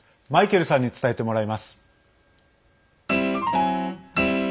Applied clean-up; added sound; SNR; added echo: none; none; none; none.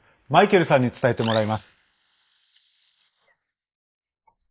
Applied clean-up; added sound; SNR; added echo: neural mask model Resemble Enhance denoiser.